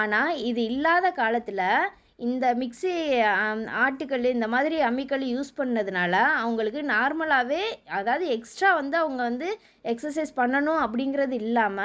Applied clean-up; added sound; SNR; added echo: none; none; none; none.